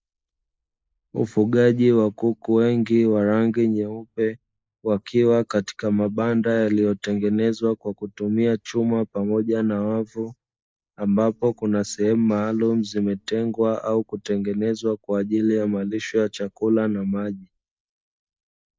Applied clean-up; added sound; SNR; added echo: neural mask model Resemble Enhance denoiser.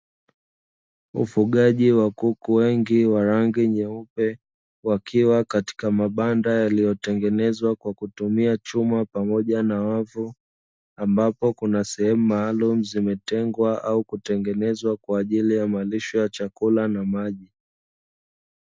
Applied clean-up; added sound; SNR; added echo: none; none; none; none.